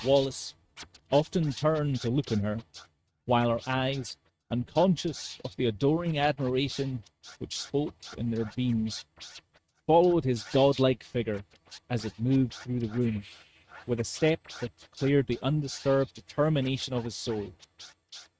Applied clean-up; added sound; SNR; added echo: neural mask model RNNoise.